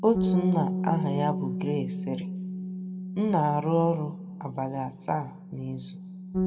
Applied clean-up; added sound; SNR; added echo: none; Bass guitar; 3 dB; reverberation time 2.1 s.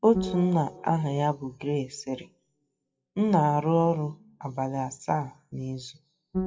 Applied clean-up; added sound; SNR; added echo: classical method WPE with log-MMSE.